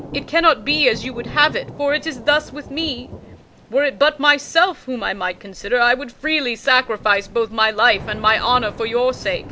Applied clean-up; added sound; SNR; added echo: none; Thunder / Rain; 18 dB; none.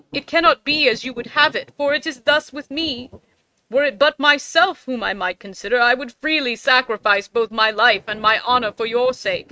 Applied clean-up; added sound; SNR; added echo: neural mask model RNNoise.